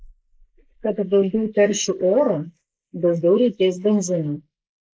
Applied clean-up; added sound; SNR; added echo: neural mask model Resemble Enhance denoiser.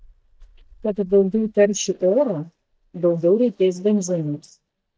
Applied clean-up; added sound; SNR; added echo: neural mask model DeepFilterNet 3.